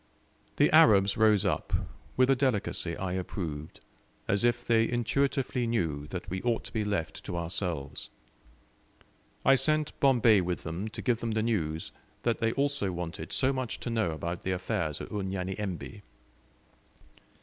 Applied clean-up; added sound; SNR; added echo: none; none; none; none.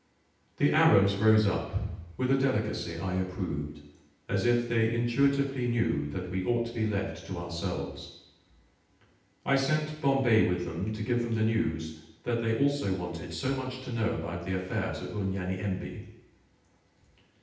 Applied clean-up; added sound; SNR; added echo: none; none; none; reverberation time 0.9 s.